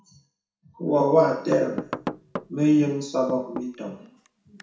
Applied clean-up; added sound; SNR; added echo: none; Knock / Wood; 12 dB; reverberation time 0.6 s.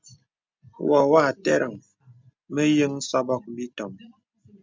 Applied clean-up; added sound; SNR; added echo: none; none; none; none.